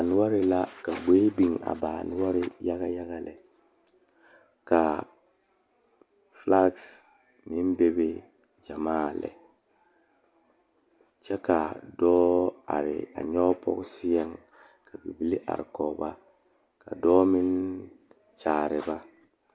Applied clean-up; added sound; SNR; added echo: none; none; none; none.